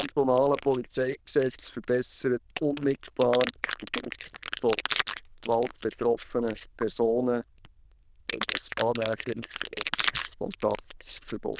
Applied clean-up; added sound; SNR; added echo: neural diffusion model UNIVERSE++.